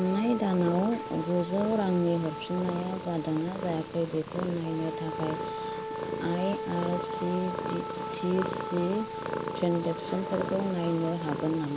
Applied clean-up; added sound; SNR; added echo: none; Wind instrument, woodwind instrument + Purr; 6 dB; none.